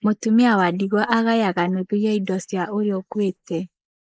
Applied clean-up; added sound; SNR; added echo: neural mask model Resemble Enhance denoiser.